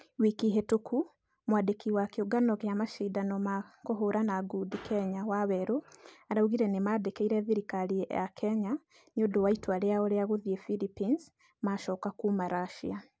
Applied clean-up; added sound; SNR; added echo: none; none; none; none.